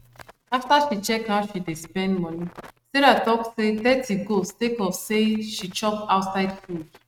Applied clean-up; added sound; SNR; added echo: neural mask model RNNoise.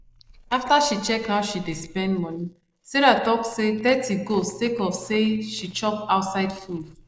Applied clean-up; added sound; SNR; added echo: neural mask model Resemble Enhance denoiser.